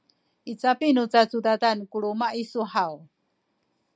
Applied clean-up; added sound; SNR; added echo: none; none; none; none.